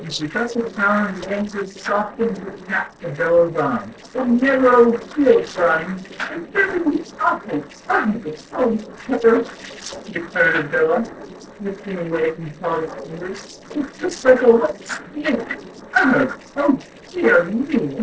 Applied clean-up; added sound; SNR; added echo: neural separator model SepFormer DNS4.